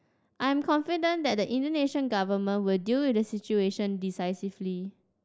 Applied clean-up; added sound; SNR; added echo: none; none; none; none.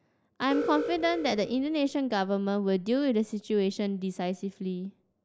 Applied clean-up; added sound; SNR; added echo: none; Alarm; 9 dB; none.